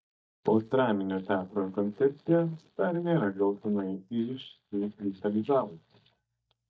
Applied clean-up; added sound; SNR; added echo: neural mask model DeepFilterNet 3.